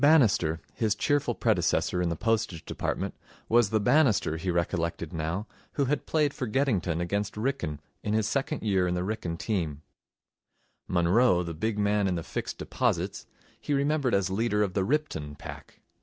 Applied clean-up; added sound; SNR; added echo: none; none; none; none.